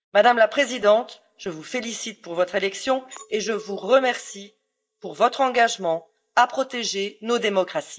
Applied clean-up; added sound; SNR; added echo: neural mask model DeepFilterNet 3.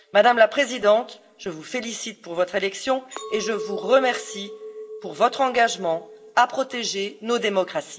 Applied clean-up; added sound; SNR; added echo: none; Chink, clink; 16 dB; reverberation time 0.3 s.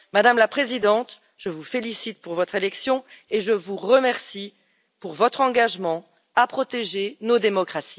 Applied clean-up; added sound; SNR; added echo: none; none; none; none.